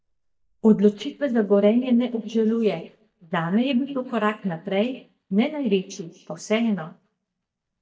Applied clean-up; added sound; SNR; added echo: neural mask model DeepFilterNet 3.